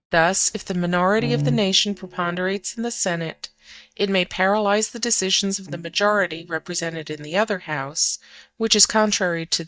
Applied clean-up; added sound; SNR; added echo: neural mask model DeepFilterNet 3.